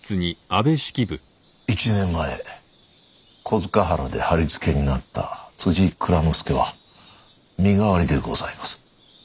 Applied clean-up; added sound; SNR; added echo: none; none; none; none.